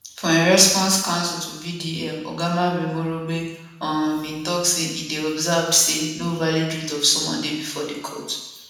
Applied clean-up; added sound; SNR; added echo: none; none; none; reverberation time 1.0 s.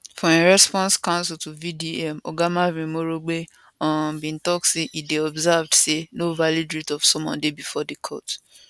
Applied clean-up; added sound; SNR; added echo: none; none; none; none.